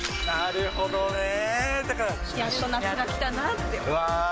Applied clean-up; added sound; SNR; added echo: none; none; none; none.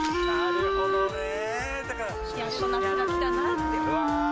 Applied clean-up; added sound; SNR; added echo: none; Wind instrument, woodwind instrument; -5 dB; none.